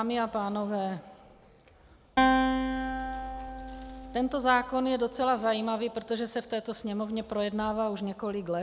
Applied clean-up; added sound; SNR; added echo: none; Acoustic guitar; 0 dB; none.